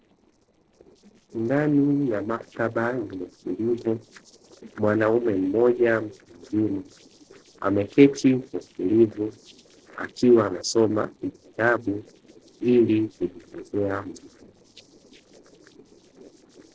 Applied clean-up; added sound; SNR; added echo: neural separator model SepFormer DNS4.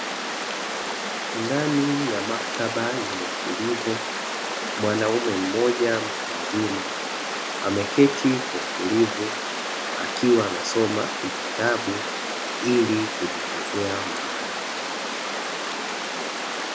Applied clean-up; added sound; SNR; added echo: none; Water; 2 dB; none.